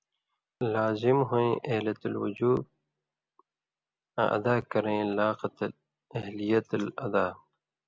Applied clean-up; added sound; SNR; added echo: none; none; none; none.